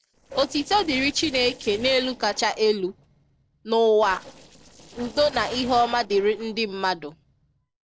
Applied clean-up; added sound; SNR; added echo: neural separator model SepFormer DNS4.